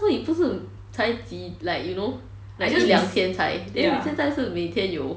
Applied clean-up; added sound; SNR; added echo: none; none; none; none.